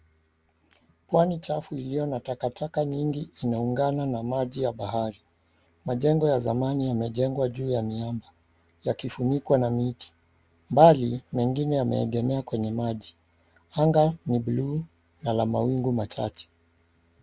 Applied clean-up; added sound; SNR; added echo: none; none; none; none.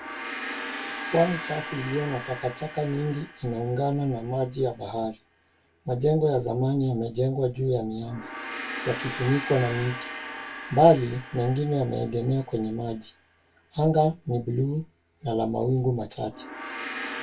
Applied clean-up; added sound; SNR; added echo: none; Gong; 12 dB; reverberation time 0.1 s.